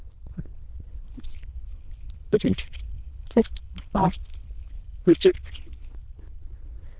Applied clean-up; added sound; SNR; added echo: neural diffusion model UNIVERSE++.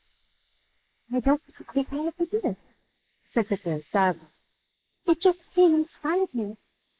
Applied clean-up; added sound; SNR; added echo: neural mask model Resemble Enhance denoiser.